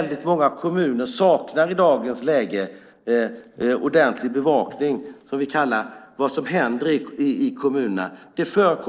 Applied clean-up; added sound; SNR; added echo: neural separator model SepFormer DNS4.